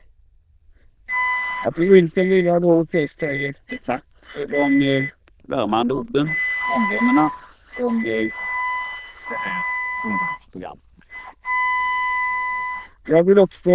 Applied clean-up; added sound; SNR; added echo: neural diffusion model UNIVERSE++.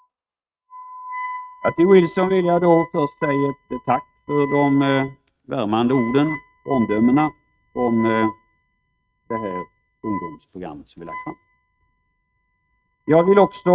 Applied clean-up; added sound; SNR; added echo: neural mask model RNNoise.